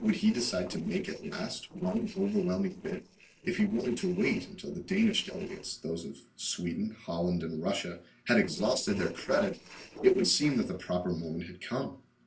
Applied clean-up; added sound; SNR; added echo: neural separator model SepFormer DNS4.